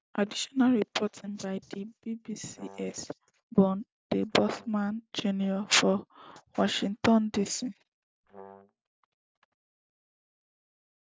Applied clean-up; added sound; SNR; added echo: none; Brass instrument; 20 dB; none.